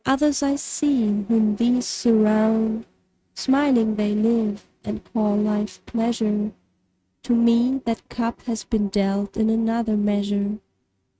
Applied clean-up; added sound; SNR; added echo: neural mask model RNNoise.